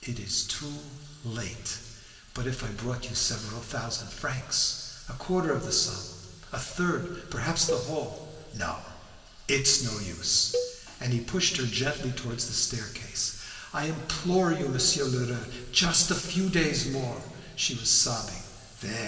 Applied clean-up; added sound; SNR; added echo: none; Cowbell; 8 dB; reverberation time 2.2 s.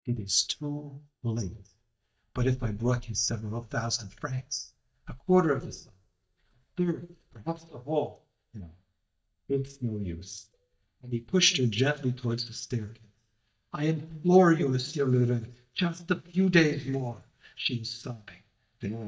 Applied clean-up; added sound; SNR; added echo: neural mask model DeepFilterNet 3.